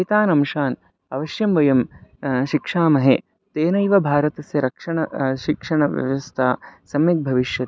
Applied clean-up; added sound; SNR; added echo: none; none; none; none.